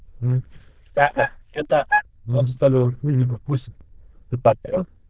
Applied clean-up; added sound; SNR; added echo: neural diffusion model UNIVERSE++.